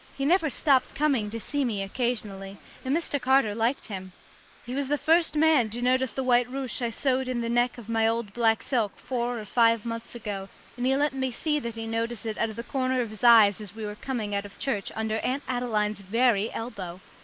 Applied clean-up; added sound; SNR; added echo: neural mask model Resemble Enhance denoiser.